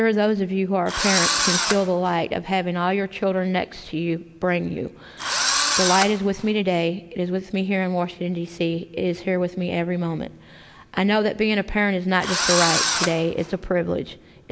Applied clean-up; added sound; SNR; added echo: none; Engine / Drill; 1 dB; none.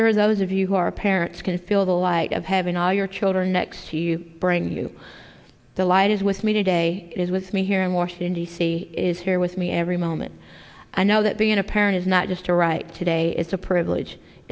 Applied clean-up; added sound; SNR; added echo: none; none; none; none.